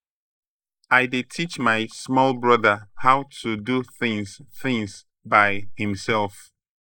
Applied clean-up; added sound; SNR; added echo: neural mask model Resemble Enhance denoiser.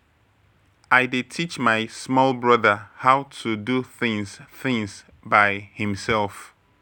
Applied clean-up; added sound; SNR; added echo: none; none; none; none.